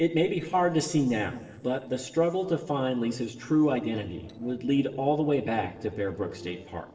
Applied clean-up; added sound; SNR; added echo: neural separator model SepFormer DNS4.